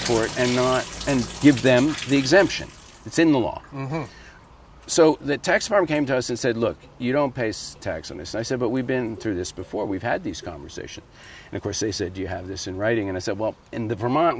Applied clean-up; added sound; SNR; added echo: none; Drip / Sink (filling or washing); 16 dB; none.